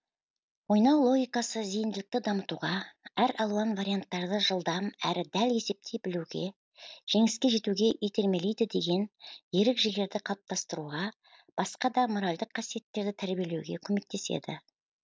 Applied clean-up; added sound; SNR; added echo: none; none; none; none.